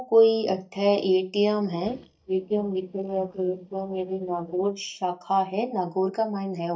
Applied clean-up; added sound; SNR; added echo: neural mask model DeepFilterNet 3.